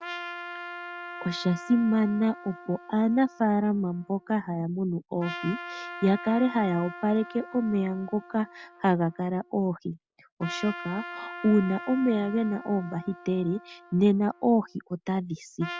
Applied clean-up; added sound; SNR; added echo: none; Trumpet; 15 dB; none.